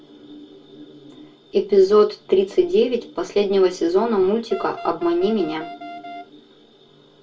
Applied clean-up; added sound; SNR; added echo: none; Wind instrument, woodwind instrument; 15 dB; reverberation time 0.1 s.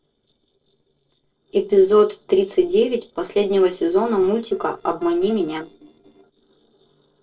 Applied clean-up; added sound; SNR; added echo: neural separator model SepFormer DNS4.